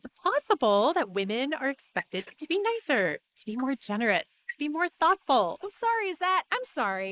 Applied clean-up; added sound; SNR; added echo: neural mask model Resemble Enhance denoiser.